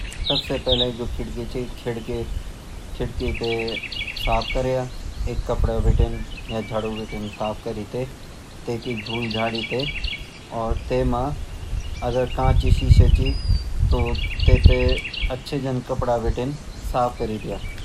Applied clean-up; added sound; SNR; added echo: none; Bird vocalization, bird call, bird song; -4 dB; none.